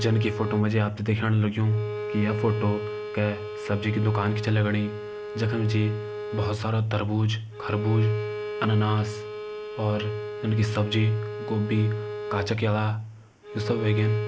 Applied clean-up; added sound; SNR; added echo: none; Bowed string instrument; 9 dB; none.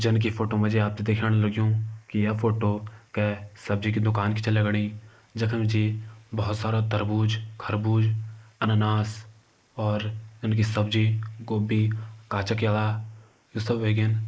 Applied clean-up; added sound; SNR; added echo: neural mask model Resemble Enhance denoiser.